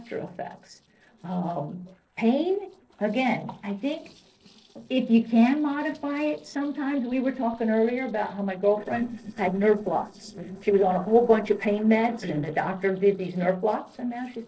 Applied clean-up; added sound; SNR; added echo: neural separator model SepFormer DNS4.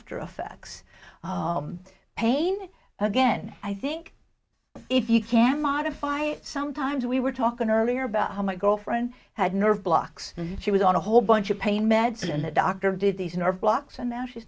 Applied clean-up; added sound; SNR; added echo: none; none; none; none.